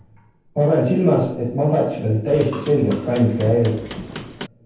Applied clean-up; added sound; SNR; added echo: none; Hammer / Wood; 14 dB; reverberation time 0.9 s.